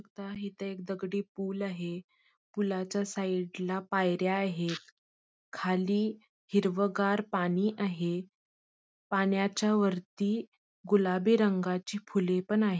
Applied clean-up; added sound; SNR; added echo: none; none; none; none.